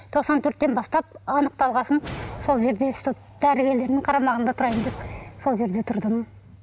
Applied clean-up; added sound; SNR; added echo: none; Whoosh, swoosh, swish; 16 dB; none.